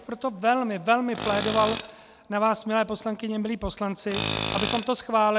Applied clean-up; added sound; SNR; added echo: none; Tools; 7 dB; none.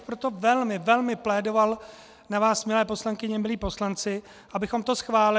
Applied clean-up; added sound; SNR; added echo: none; none; none; none.